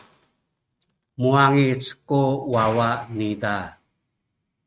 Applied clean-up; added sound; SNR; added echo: neural mask model RNNoise.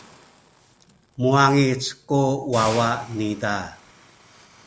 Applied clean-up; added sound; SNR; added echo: none; Hiss; 17 dB; none.